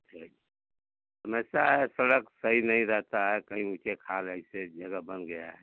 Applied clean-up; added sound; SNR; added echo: none; none; none; none.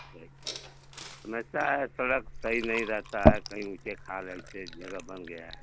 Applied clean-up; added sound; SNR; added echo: none; Liquid; -2 dB; none.